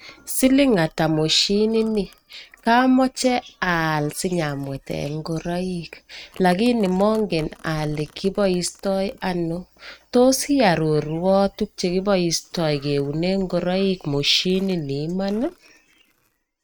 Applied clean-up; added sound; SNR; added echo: neural mask model RNNoise.